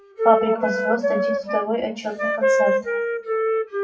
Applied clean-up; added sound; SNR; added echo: classical method WPE with log-MMSE.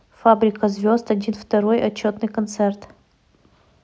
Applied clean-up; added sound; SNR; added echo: none; none; none; none.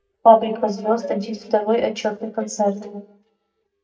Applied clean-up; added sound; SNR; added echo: neural mask model DeepFilterNet 3.